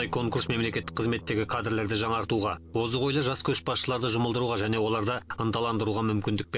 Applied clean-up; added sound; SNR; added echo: none; Guitar; 18 dB; none.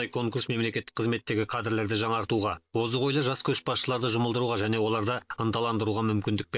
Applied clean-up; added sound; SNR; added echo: neural mask model DeepFilterNet 3.